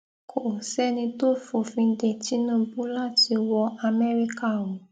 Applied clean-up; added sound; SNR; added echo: none; none; none; none.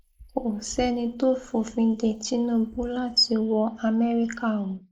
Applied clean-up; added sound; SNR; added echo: neural mask model Resemble Enhance denoiser.